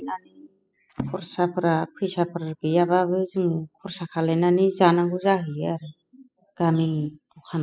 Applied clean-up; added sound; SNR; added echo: classical method spectral subtraction.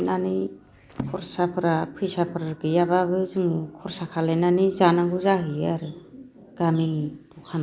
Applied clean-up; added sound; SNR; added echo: none; Percussion; 13 dB; none.